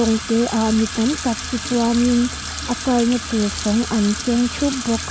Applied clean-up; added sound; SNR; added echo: none; Sink (filling or washing) / Water tap, faucet; 9 dB; none.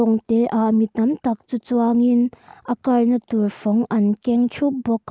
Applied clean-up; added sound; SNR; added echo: none; none; none; none.